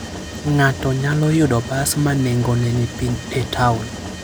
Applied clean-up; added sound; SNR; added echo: none; Mechanisms; 11 dB; none.